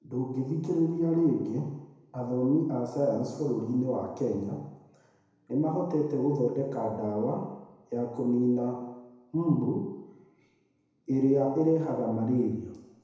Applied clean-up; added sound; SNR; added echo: none; none; none; reverberation time 1.0 s.